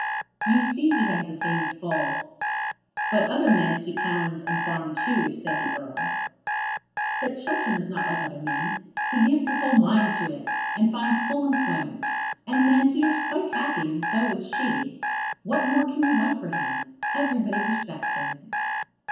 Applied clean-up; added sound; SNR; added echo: none; Alarm; 2 dB; reverberation time 1.0 s.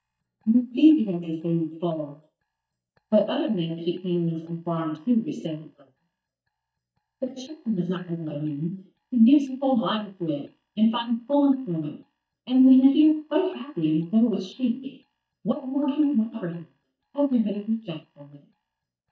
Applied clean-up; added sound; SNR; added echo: neural mask model DeepFilterNet 3.